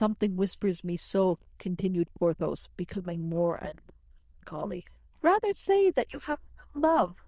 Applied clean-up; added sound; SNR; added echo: neural diffusion model UNIVERSE++.